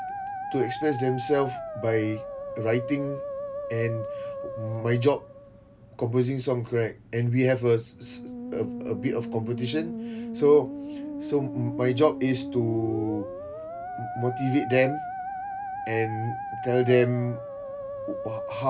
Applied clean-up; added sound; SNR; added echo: none; Musical instrument; 8 dB; none.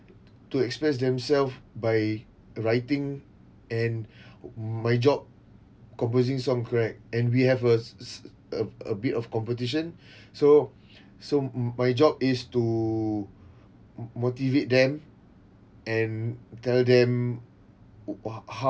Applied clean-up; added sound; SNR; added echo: none; none; none; none.